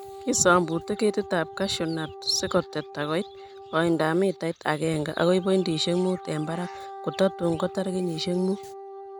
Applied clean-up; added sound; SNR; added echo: none; Wind instrument, woodwind instrument; 15 dB; none.